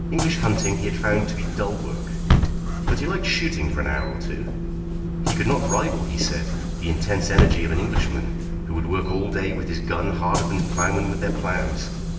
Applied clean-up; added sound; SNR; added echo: none; Bus / Engine; -2 dB; reverberation time 1.0 s.